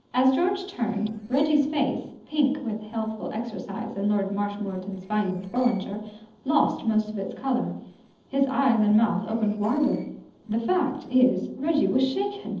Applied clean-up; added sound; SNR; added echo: neural separator model SepFormer DNS4.